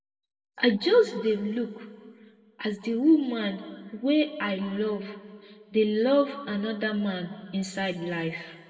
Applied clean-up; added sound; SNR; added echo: none; none; none; reverberation time 1.7 s.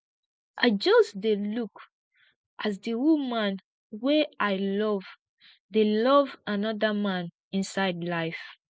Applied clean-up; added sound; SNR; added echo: none; none; none; none.